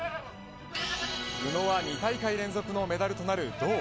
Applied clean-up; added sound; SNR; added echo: none; Livestock, farm animals, working animals; 10 dB; none.